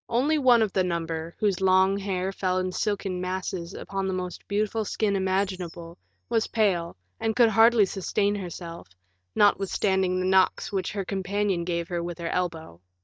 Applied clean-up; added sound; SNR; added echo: neural mask model DeepFilterNet 3.